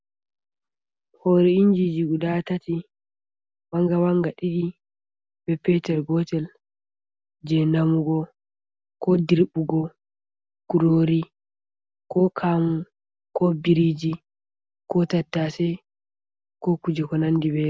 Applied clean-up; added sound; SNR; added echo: none; none; none; none.